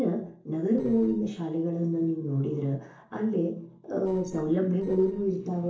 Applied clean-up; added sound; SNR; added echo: neural separator model SepFormer DNS4.